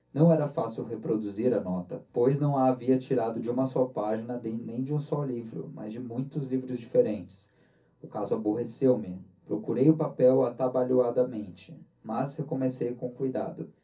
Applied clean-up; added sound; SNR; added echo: none; none; none; reverberation time 0.3 s.